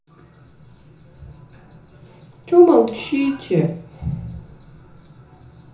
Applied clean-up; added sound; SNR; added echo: none; none; none; reverberation time 0.7 s.